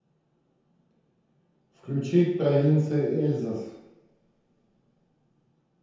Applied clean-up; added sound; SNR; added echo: none; none; none; reverberation time 0.9 s.